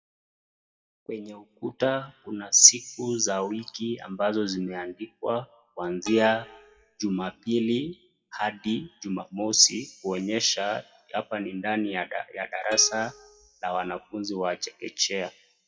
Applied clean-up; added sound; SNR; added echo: classical method WPE with log-MMSE.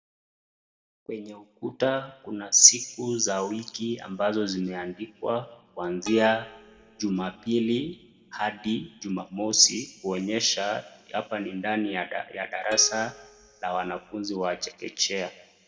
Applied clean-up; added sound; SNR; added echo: none; Plucked string instrument; 18 dB; reverberation time 1.2 s.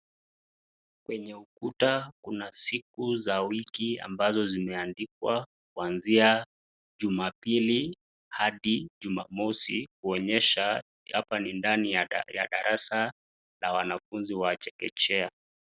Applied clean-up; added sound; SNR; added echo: none; none; none; none.